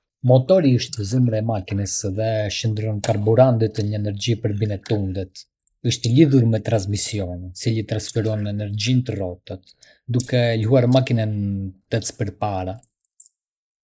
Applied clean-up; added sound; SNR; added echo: neural mask model Resemble Enhance denoiser.